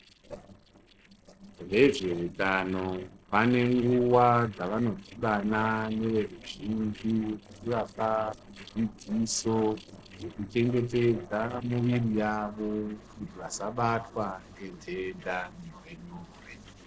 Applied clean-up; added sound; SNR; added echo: neural separator model SepFormer DNS4.